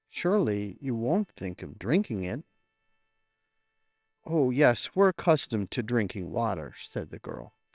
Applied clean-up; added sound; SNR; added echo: neural separator model SepFormer WHAMR!.